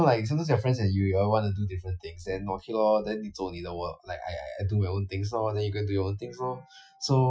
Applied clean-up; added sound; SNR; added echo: classical method Wiener filter.